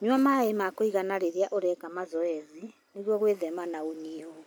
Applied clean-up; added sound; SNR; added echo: none; none; none; none.